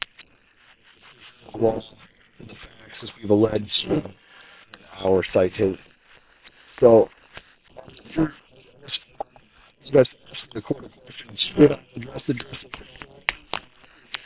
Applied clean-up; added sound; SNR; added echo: neural separator model SepFormer WHAM!.